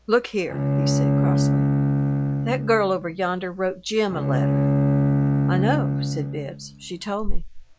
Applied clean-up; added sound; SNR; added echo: none; Bowed string instrument; -3 dB; none.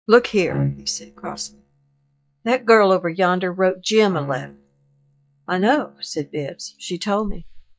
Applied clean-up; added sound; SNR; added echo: neural mask model DeepFilterNet 3.